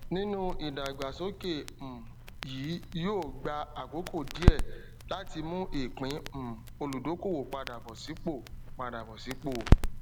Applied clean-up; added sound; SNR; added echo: none; Crackle; -4 dB; none.